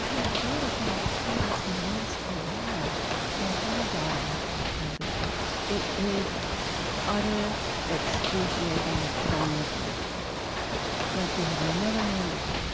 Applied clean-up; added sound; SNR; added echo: none; Ocean / Boat, Water vehicle; -4 dB; none.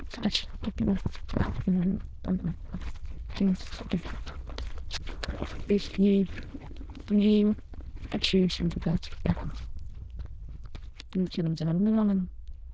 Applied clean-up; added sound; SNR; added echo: neural diffusion model UNIVERSE++.